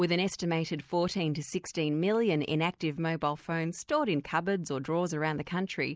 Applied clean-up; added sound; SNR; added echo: none; none; none; none.